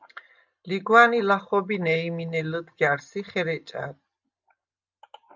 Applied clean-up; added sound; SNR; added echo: none; none; none; none.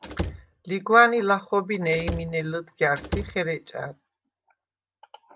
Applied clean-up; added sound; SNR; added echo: none; Slam / Wood; 8 dB; none.